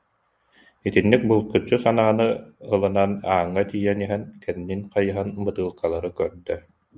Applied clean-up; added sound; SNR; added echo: none; none; none; none.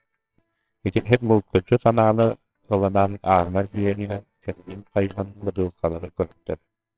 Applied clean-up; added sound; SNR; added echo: neural separator model SepFormer WHAMR!.